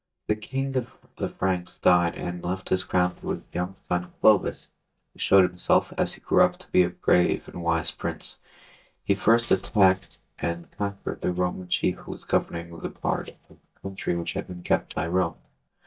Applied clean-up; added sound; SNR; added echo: neural mask model DeepFilterNet 3.